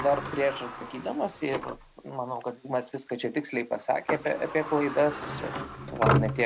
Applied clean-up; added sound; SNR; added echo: none; Sliding door; 4 dB; none.